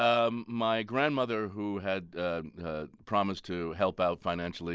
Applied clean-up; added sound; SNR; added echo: none; none; none; none.